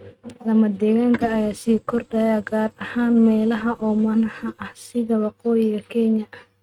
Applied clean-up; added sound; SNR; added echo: neural mask model RNNoise.